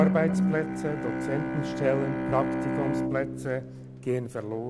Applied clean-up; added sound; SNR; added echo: none; Bowed string instrument; -1 dB; none.